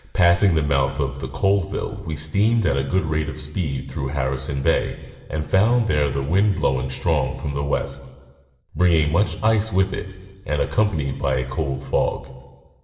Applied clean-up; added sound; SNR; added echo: none; none; none; reverberation time 1.3 s.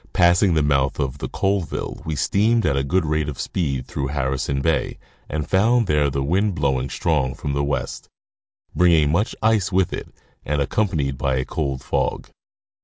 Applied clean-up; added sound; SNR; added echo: none; none; none; none.